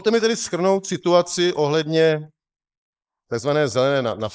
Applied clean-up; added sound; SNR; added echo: neural mask model Resemble Enhance denoiser.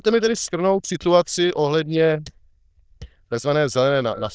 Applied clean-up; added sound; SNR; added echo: neural diffusion model UNIVERSE++.